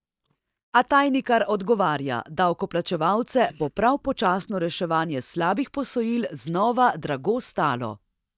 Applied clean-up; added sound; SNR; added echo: neural mask model DeepFilterNet 3.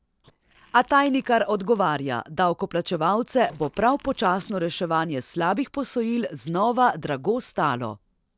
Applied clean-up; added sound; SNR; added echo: neural separator model SepFormer DNS4.